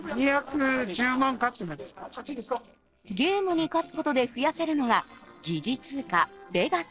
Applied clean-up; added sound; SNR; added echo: neural separator model SepFormer DNS4.